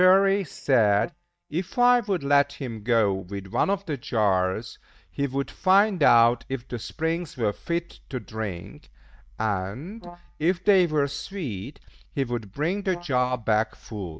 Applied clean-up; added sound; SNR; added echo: neural mask model DeepFilterNet 3.